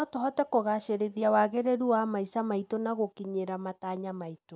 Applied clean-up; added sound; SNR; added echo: none; none; none; none.